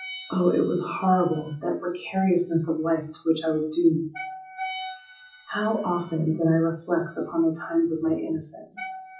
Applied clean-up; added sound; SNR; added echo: classical method WPE with log-MMSE.